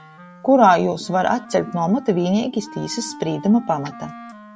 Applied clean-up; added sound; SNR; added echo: none; Wind instrument, woodwind instrument; 19 dB; none.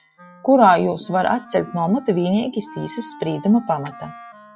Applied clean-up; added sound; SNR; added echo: classical method log-MMSE.